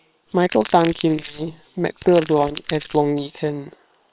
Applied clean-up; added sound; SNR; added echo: neural separator model SepFormer WHAM!.